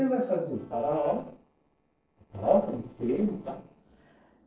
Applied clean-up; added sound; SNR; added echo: neural separator model SepFormer DNS4.